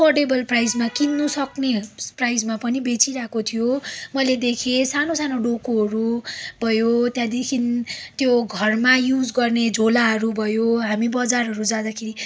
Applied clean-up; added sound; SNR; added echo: none; none; none; none.